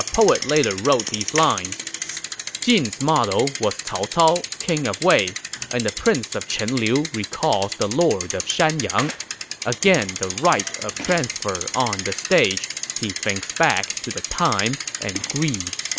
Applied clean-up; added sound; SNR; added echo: none; Bicycle; 7 dB; none.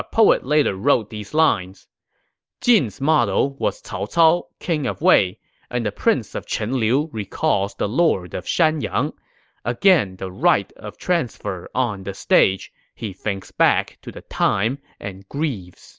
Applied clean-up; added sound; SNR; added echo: none; none; none; none.